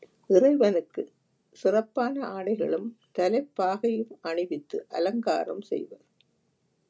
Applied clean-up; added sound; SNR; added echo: none; none; none; none.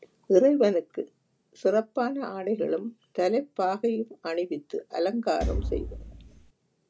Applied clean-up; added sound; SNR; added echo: none; Thump, thud; 5 dB; none.